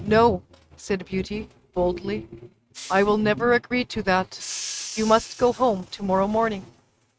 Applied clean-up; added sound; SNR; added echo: neural mask model RNNoise.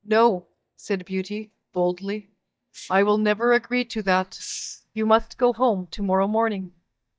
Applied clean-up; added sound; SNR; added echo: neural mask model DeepFilterNet 3.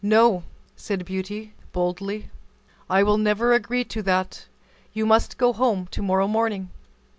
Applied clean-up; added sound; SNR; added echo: none; none; none; none.